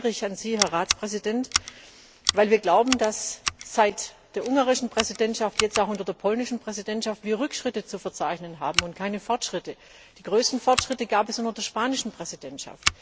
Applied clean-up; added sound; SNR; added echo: none; Scissors; 8 dB; none.